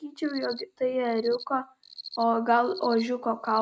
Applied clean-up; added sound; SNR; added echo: neural mask model RNNoise.